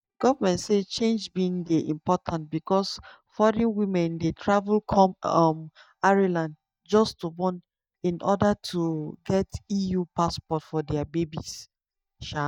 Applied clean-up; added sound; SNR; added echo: neural mask model DeepFilterNet 3.